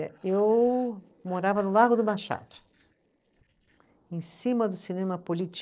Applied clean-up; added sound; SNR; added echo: neural separator model SepFormer DNS4.